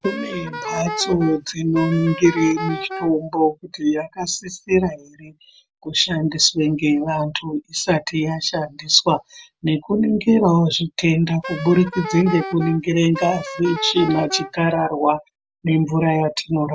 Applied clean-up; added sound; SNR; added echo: none; Wind instrument, woodwind instrument; 10 dB; none.